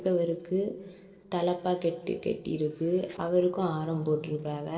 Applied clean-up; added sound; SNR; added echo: neural separator model SepFormer DNS4.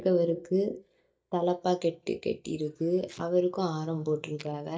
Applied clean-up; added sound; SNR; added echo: neural mask model DeepFilterNet 3.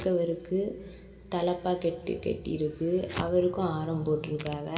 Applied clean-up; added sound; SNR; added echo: none; Packing tape, duct tape / Tearing; 16 dB; reverberation time 2.2 s.